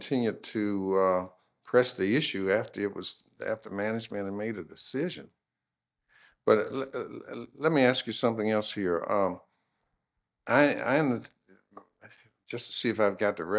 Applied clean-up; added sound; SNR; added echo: neural mask model DeepFilterNet 3.